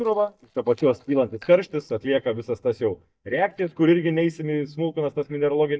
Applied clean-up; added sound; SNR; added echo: neural mask model DeepFilterNet 3.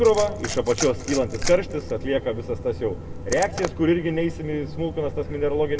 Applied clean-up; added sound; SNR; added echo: none; Liquid; 9 dB; reverberation time 0.7 s.